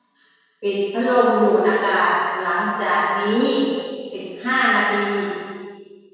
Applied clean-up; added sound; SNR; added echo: none; none; none; reverberation time 1.9 s.